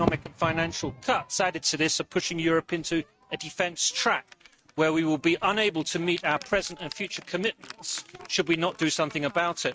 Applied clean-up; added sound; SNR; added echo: neural mask model RNNoise.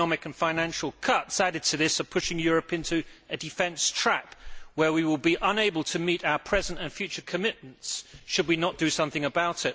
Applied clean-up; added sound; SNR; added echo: none; none; none; none.